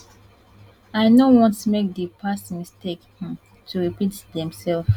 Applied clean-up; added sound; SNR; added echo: none; none; none; none.